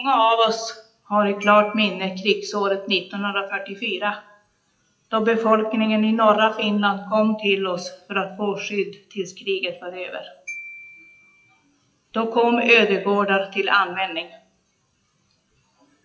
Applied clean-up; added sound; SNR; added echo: classical method WPE with log-MMSE.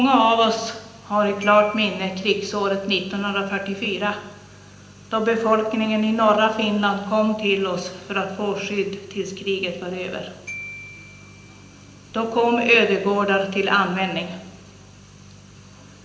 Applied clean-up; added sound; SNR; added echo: none; Glockenspiel; 20 dB; reverberation time 0.8 s.